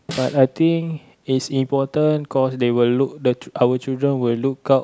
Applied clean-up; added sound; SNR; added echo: none; Snare drum; 17 dB; none.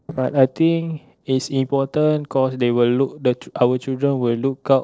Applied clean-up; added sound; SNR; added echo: neural separator model SepFormer DNS4.